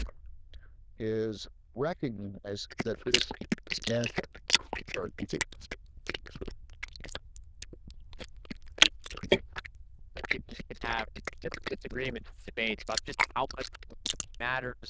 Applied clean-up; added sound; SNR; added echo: neural diffusion model UNIVERSE++.